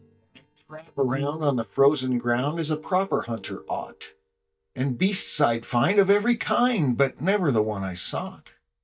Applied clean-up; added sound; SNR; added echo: neural mask model DeepFilterNet 3.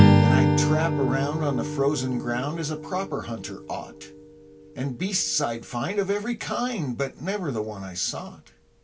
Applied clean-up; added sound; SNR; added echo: none; Strum; -2 dB; reverberation time 0.2 s.